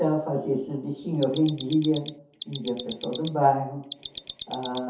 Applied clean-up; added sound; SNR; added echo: none; Mechanisms; 12 dB; reverberation time 0.5 s.